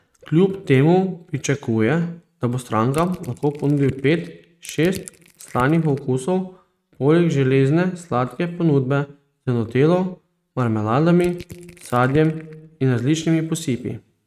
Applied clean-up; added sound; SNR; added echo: neural mask model RNNoise.